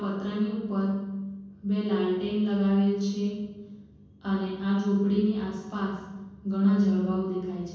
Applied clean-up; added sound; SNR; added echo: none; none; none; reverberation time 1.3 s.